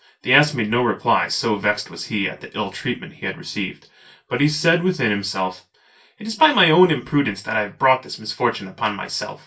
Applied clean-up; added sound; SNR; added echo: none; none; none; reverberation time 0.2 s.